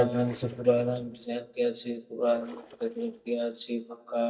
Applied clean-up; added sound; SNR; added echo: neural mask model DeepFilterNet 3.